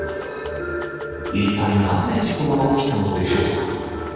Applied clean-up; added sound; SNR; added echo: neural separator model SepFormer DNS4.